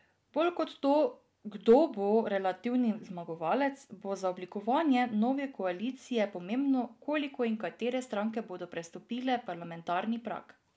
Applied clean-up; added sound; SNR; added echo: none; none; none; none.